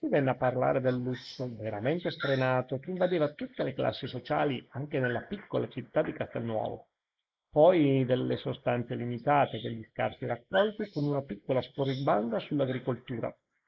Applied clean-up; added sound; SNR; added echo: neural mask model Resemble Enhance denoiser.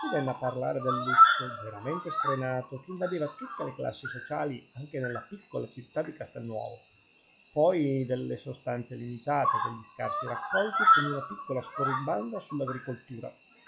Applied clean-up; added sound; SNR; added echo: classical method log-MMSE.